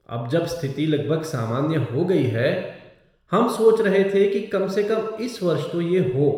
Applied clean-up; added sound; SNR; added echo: none; none; none; reverberation time 1.0 s.